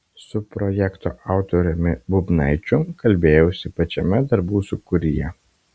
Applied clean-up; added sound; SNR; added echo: none; none; none; none.